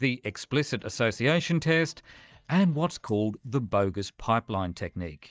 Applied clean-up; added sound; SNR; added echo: neural mask model DeepFilterNet 3.